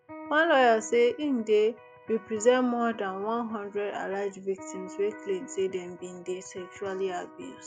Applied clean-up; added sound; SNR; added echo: none; Electric guitar; 18 dB; none.